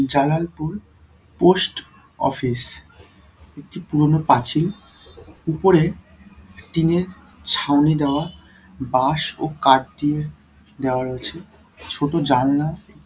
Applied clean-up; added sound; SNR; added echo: none; none; none; none.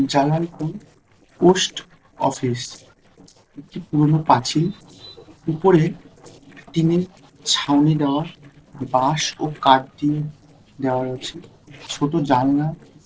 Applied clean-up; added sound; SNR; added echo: neural separator model SepFormer DNS4.